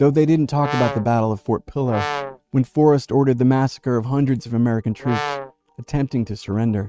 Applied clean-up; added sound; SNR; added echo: neural mask model RNNoise.